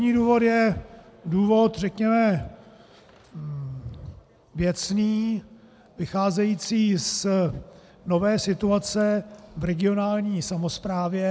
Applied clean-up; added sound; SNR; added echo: none; none; none; none.